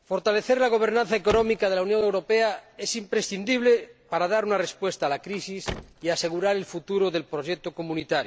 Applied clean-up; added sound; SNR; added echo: none; Car; 19 dB; none.